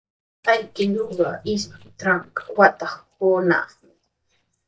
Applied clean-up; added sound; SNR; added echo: neural mask model DeepFilterNet 3.